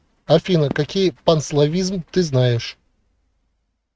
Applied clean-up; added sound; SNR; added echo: neural mask model RNNoise.